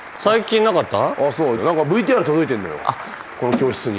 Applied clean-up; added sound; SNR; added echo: none; Applause; 15 dB; none.